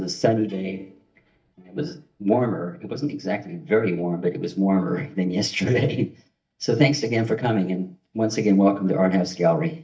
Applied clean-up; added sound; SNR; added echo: neural mask model DeepFilterNet 3.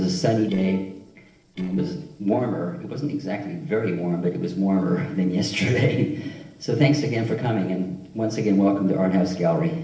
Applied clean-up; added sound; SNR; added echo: neural separator model SepFormer DNS4.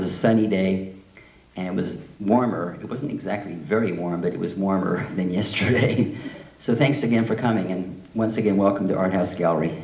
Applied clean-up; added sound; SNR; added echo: none; none; none; none.